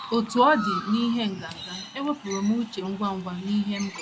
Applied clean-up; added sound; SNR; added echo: none; Chirp, tweet; 12 dB; none.